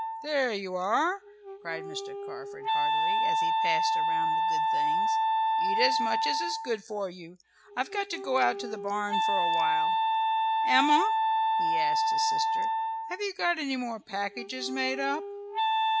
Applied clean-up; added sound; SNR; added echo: none; Wind instrument, woodwind instrument; -4 dB; none.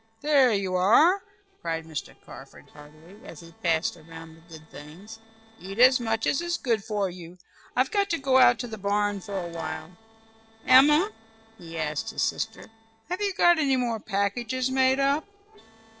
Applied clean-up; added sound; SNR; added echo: neural separator model SepFormer DNS4.